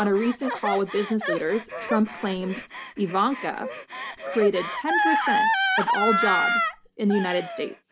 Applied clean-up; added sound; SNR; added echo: none; Gasp; 1 dB; none.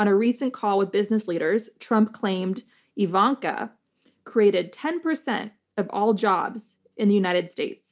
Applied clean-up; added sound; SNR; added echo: none; none; none; none.